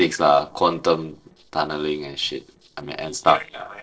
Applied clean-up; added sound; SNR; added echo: neural separator model SepFormer DNS4.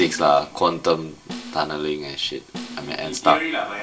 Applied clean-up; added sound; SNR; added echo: none; Snare drum; 17 dB; reverberation time 0.2 s.